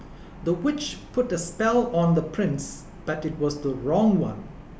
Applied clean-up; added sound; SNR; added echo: none; none; none; none.